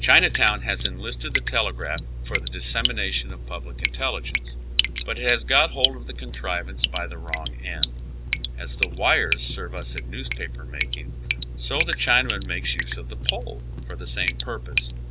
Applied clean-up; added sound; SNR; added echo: none; Drip; 4 dB; none.